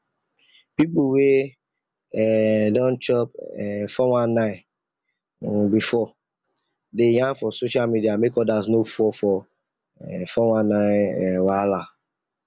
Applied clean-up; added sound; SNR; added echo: none; none; none; none.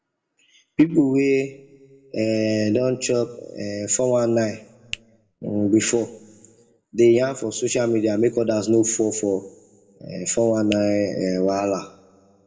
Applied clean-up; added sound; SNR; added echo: none; Finger snapping; 17 dB; reverberation time 0.8 s.